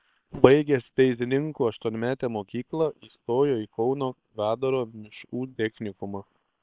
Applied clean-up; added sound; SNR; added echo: neural separator model SepFormer WHAM!.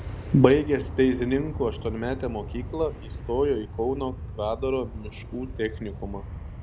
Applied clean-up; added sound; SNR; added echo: none; Aircraft; 9 dB; none.